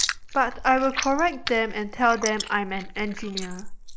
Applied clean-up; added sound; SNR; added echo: neural mask model Resemble Enhance denoiser.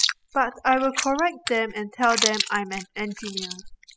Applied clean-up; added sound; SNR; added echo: classical method spectral subtraction.